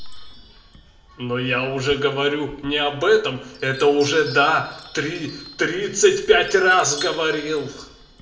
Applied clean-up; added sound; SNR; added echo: none; Chime; 19 dB; reverberation time 0.6 s.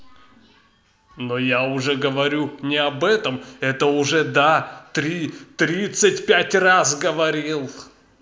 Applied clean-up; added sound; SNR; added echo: none; none; none; none.